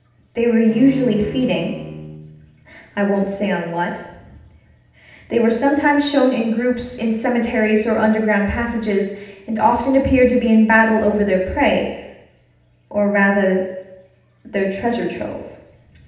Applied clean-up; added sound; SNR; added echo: none; Bowed string instrument; 15 dB; reverberation time 0.8 s.